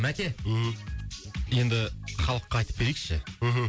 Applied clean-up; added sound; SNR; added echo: none; none; none; none.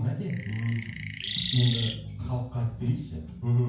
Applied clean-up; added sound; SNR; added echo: none; Chirp, tweet; 6 dB; reverberation time 0.9 s.